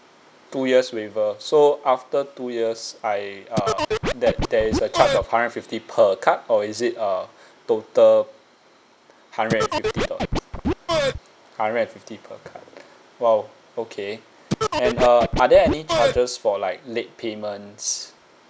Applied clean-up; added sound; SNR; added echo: none; Scratching (performance technique); 1 dB; none.